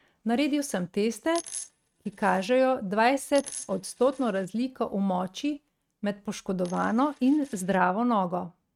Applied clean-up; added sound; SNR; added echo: neural mask model RNNoise.